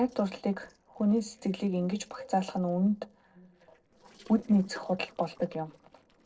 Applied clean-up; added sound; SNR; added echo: neural separator model SepFormer DNS4.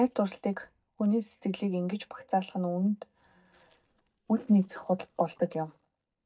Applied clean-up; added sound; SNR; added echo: neural mask model DeepFilterNet 3.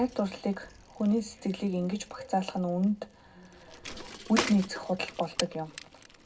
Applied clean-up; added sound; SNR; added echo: none; Bicycle; 11 dB; reverberation time 0.3 s.